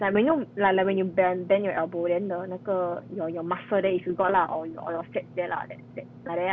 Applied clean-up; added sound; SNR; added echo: none; Engine / Mechanisms; 20 dB; none.